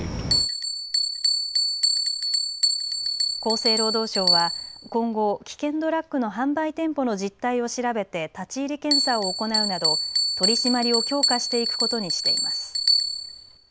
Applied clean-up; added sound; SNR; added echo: none; Bell; -2 dB; none.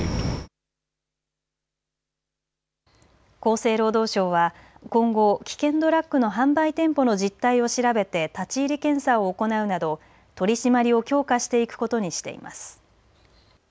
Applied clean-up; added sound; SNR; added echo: none; none; none; none.